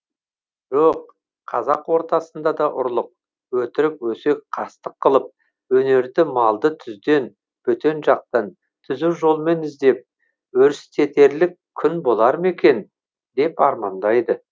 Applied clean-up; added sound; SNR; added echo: none; none; none; none.